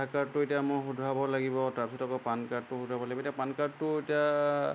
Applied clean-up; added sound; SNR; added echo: none; none; none; none.